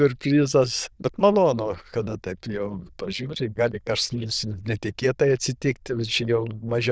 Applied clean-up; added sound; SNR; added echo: neural diffusion model UNIVERSE++.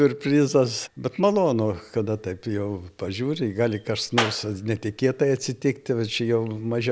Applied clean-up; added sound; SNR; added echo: none; Clapping; 6 dB; none.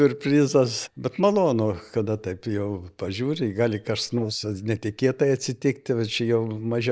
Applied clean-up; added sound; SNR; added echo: neural mask model DeepFilterNet 3.